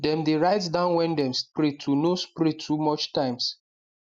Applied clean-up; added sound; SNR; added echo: none; none; none; none.